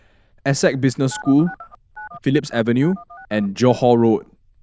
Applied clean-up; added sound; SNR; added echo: neural diffusion model UNIVERSE++.